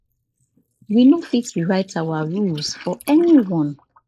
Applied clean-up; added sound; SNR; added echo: neural mask model Resemble Enhance denoiser.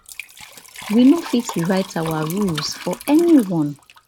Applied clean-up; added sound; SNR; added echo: none; Liquid; 16 dB; none.